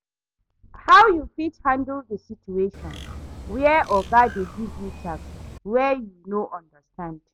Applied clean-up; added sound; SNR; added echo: none; Bird; 14 dB; none.